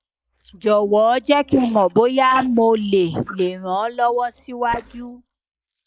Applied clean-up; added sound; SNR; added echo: neural mask model Resemble Enhance denoiser.